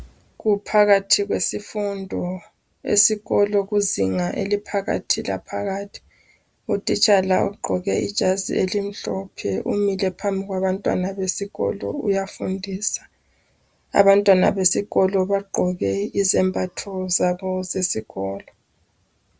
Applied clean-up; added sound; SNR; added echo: none; none; none; none.